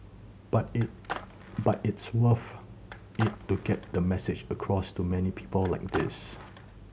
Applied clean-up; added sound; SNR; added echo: none; Skateboard; 12 dB; none.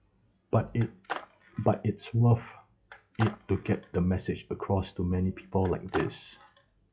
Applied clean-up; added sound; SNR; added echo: classical method log-MMSE.